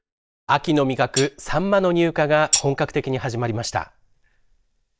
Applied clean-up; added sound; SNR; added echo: neural mask model DeepFilterNet 3.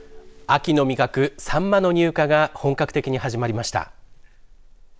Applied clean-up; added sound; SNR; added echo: none; none; none; none.